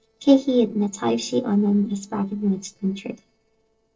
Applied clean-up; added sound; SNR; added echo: neural separator model SepFormer DNS4.